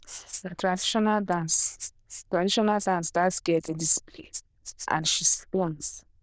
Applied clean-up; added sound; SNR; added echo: neural diffusion model UNIVERSE++.